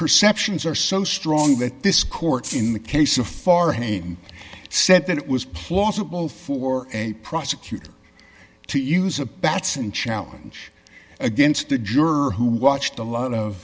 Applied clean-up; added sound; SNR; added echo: none; Rattle (instrument); 11 dB; none.